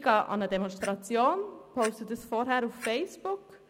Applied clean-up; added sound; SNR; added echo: none; Clock; 18 dB; none.